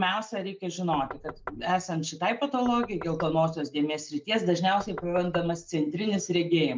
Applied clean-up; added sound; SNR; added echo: none; Knock; 15 dB; none.